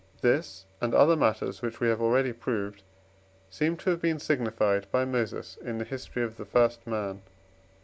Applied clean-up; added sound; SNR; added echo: none; none; none; none.